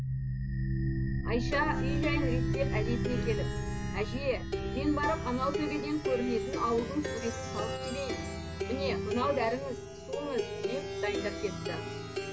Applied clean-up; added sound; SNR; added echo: none; Plucked string instrument; -1 dB; none.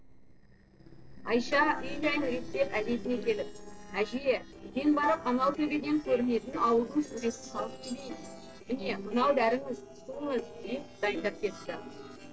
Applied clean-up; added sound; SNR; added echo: neural separator model SepFormer DNS4.